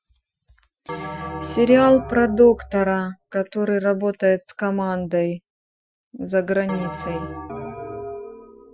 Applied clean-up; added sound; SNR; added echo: classical method Wiener filter.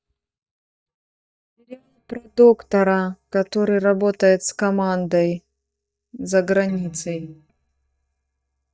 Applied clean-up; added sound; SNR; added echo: neural mask model DeepFilterNet 3.